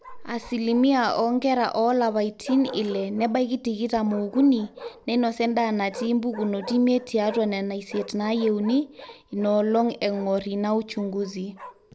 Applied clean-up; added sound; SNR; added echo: none; Bark; 19 dB; none.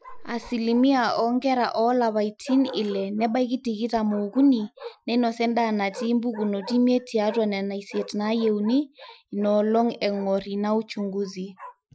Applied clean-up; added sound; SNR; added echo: classical method Wiener filter.